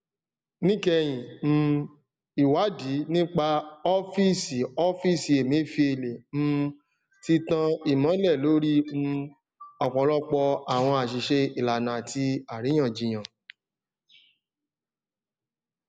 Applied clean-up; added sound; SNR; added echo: none; none; none; none.